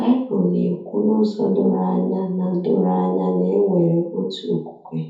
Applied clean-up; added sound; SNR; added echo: none; none; none; reverberation time 0.6 s.